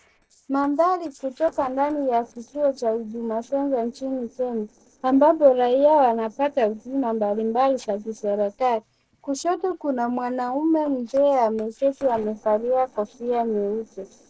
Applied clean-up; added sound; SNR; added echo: neural separator model SepFormer DNS4.